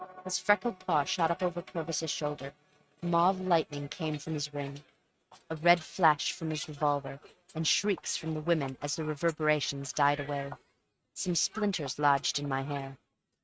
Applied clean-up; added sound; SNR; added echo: neural mask model RNNoise.